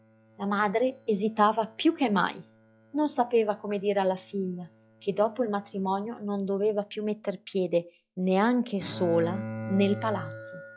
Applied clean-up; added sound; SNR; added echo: classical method log-MMSE.